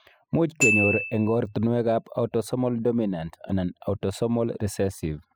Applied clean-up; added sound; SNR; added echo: classical method spectral subtraction.